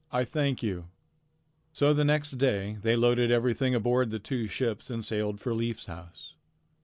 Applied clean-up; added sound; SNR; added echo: none; none; none; none.